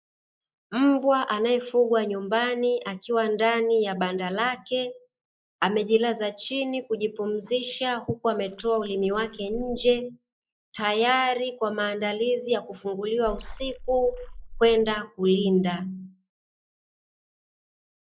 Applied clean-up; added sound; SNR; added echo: neural mask model Resemble Enhance denoiser.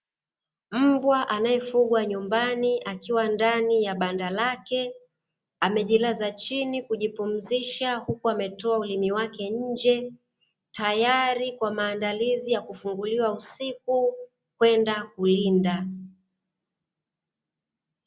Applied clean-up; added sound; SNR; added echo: none; none; none; none.